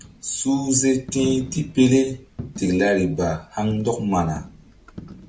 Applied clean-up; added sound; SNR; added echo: none; Coin (dropping); 17 dB; none.